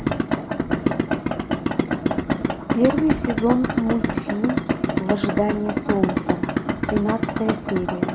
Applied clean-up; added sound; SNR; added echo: none; Idling; -2 dB; none.